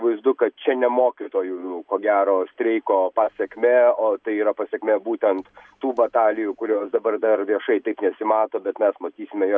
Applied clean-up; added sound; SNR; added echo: none; none; none; none.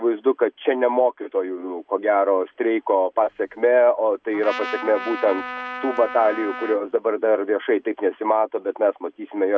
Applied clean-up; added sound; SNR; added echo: none; Trumpet; 11 dB; none.